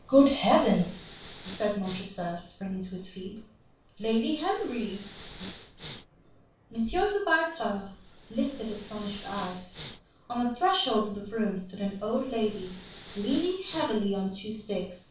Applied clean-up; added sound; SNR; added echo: none; Respiratory sounds; 17 dB; reverberation time 0.4 s.